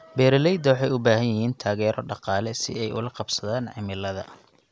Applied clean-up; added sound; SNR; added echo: none; none; none; none.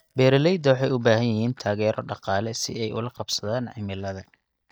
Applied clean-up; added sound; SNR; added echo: neural mask model DeepFilterNet 3.